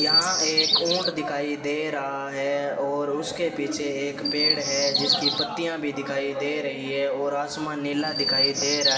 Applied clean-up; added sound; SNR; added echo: none; Chirp, tweet; 1 dB; reverberation time 1.0 s.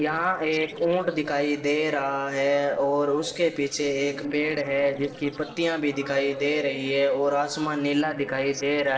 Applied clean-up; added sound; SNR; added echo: neural separator model SepFormer DNS4.